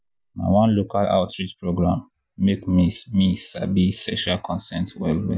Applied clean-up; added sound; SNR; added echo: none; none; none; none.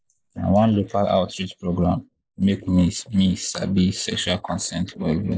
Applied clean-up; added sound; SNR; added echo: neural mask model Resemble Enhance denoiser.